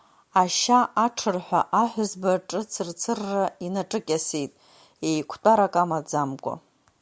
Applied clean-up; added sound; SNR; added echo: none; none; none; none.